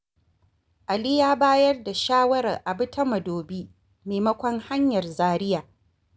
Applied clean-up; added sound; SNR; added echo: none; none; none; none.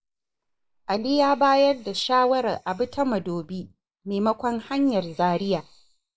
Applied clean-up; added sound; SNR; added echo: neural mask model Resemble Enhance denoiser.